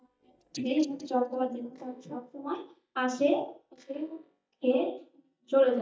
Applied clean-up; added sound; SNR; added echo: neural mask model DeepFilterNet 3.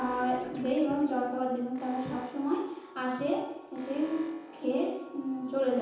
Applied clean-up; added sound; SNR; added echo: none; Alarm; 18 dB; reverberation time 0.9 s.